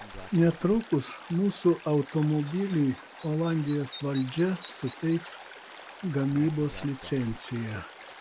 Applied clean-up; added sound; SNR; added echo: none; Stream + Bird vocalization, bird call, bird song; 16 dB; none.